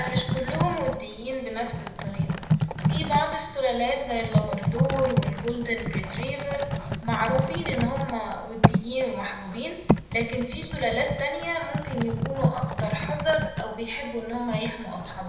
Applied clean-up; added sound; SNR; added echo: none; Typing; 0 dB; reverberation time 0.8 s.